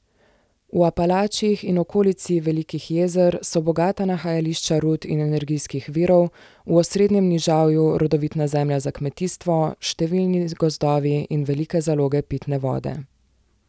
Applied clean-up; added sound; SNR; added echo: none; none; none; none.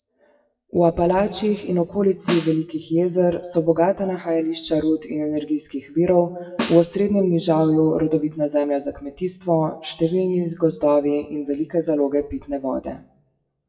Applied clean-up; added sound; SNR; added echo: classical method WPE with log-MMSE.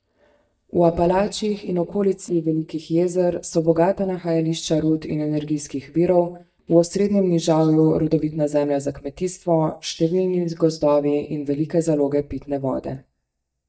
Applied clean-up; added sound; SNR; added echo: neural mask model DeepFilterNet 3.